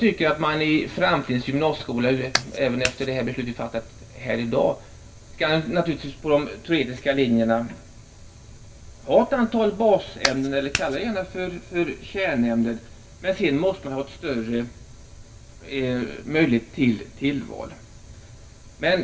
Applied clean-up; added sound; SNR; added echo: none; Clapping; 4 dB; reverberation time 0.2 s.